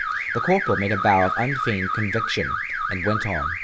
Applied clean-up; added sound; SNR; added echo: neural mask model Resemble Enhance denoiser.